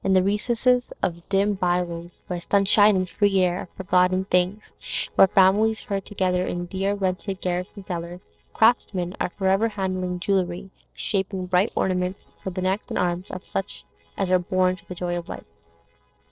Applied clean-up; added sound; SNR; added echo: neural separator model SepFormer DNS4.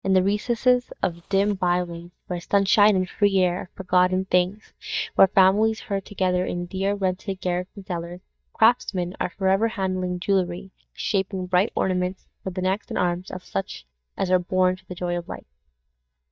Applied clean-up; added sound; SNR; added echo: neural mask model DeepFilterNet 3.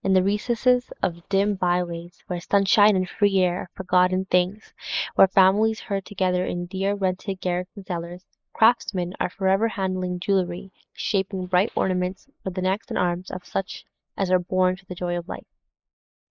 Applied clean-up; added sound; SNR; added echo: neural mask model Resemble Enhance denoiser.